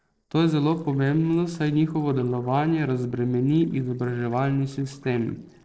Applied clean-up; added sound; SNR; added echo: neural separator model SepFormer DNS4.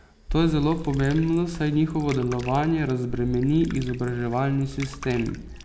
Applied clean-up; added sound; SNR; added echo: none; Water / Liquid; 13 dB; none.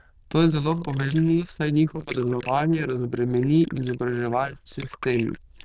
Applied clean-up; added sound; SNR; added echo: neural diffusion model UNIVERSE++.